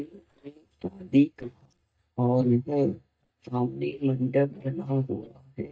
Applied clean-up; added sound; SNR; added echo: neural mask model DeepFilterNet 3.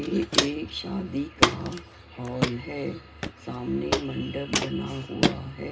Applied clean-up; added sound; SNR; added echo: none; Walk, footsteps; -1 dB; reverberation time 0.2 s.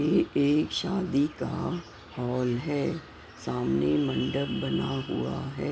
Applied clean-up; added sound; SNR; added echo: none; none; none; none.